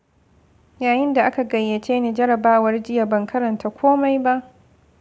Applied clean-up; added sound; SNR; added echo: none; none; none; none.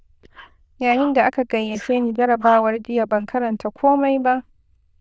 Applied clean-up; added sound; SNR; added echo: neural diffusion model UNIVERSE++.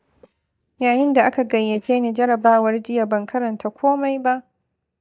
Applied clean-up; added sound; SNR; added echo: neural mask model DeepFilterNet 3.